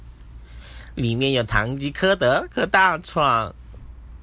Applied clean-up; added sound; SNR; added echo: none; none; none; none.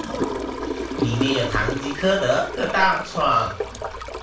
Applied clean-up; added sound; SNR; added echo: none; Toilet flush / Gurgling; 6 dB; reverberation time 0.3 s.